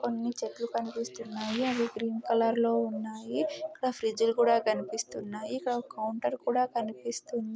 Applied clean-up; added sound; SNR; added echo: none; none; none; none.